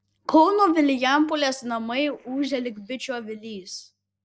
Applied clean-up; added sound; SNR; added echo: neural separator model SepFormer DNS4.